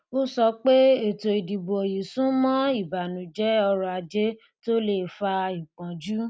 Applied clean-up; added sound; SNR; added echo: none; none; none; none.